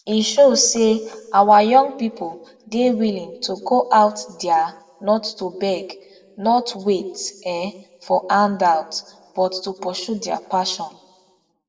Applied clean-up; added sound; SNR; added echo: none; none; none; reverberation time 0.8 s.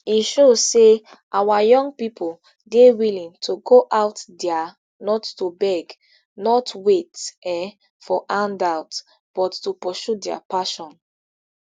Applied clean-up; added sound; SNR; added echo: none; none; none; none.